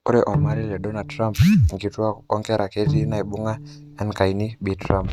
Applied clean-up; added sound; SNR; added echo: neural mask model RNNoise.